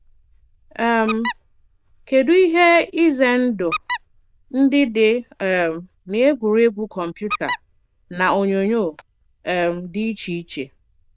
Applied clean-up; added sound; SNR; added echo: neural diffusion model UNIVERSE++.